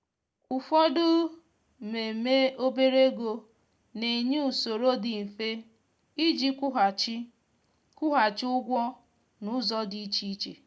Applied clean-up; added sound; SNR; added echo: none; none; none; none.